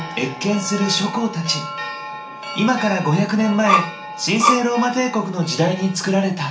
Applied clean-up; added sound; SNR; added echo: none; Bowed string instrument; 1 dB; reverberation time 0.4 s.